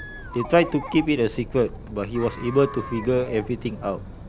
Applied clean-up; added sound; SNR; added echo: none; Chatter; 12 dB; none.